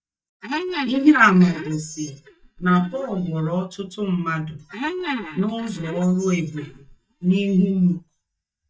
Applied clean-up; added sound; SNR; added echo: neural mask model DeepFilterNet 3.